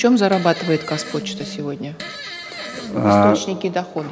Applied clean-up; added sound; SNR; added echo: none; Fart; 12 dB; none.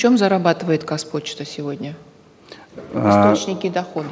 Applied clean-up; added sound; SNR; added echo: none; none; none; none.